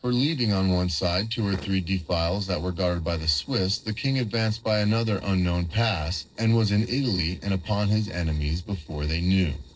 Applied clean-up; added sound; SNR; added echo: neural separator model SepFormer DNS4.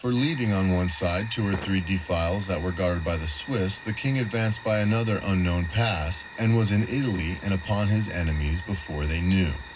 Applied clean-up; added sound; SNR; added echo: none; Fire; 16 dB; reverberation time 0.4 s.